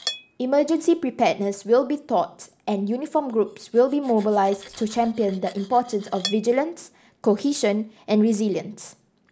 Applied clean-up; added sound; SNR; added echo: none; Cutlery, silverware; 19 dB; none.